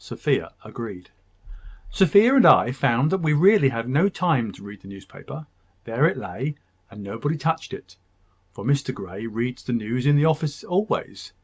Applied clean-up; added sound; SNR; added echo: none; none; none; none.